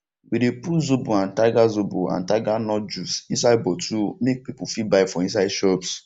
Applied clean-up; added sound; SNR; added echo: none; none; none; none.